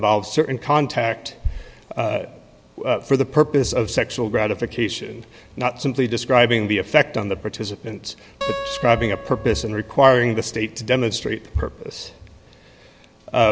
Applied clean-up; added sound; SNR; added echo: none; Acoustic guitar; 12 dB; none.